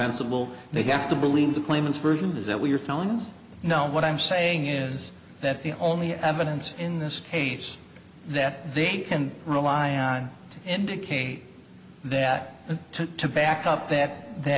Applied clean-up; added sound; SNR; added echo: none; none; none; none.